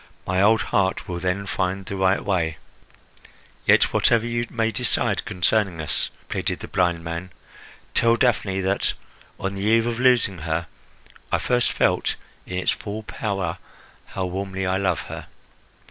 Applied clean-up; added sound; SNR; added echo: none; none; none; none.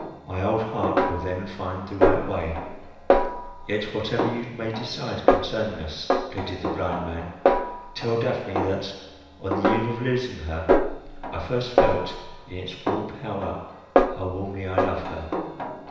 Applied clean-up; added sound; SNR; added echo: none; Snare drum; -3 dB; reverberation time 1.0 s.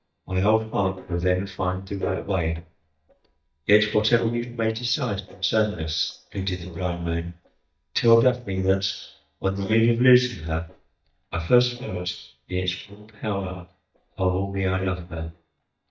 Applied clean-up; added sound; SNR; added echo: neural mask model DeepFilterNet 3.